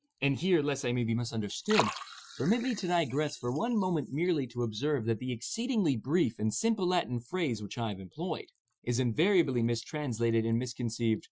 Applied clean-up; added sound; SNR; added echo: classical method Wiener filter.